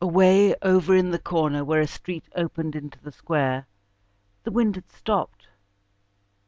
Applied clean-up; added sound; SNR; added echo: none; none; none; none.